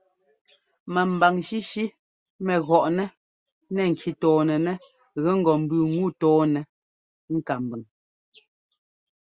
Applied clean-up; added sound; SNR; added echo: none; none; none; none.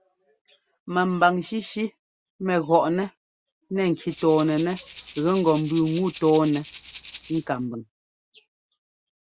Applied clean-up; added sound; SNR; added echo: none; Rattle (instrument); 15 dB; none.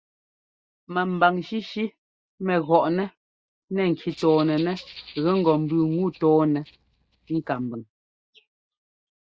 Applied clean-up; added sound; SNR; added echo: neural mask model DeepFilterNet 3.